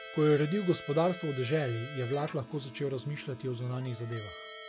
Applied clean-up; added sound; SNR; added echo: none; Keyboard (musical); 14 dB; none.